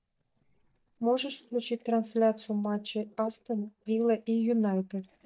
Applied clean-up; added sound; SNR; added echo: neural mask model DeepFilterNet 3.